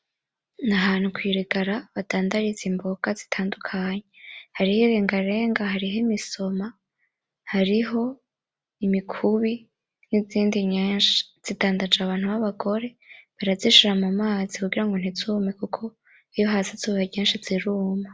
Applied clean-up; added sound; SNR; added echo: none; none; none; none.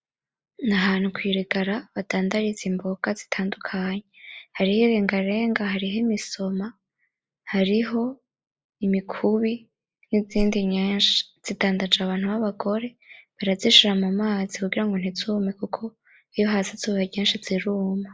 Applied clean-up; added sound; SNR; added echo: neural mask model Resemble Enhance denoiser.